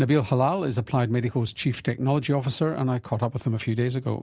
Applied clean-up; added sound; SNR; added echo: none; none; none; none.